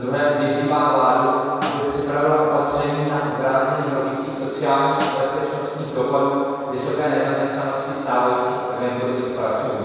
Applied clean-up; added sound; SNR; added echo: none; Snare drum; 17 dB; reverberation time 2.2 s.